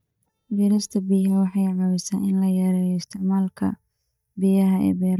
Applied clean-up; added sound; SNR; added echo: neural mask model DeepFilterNet 3.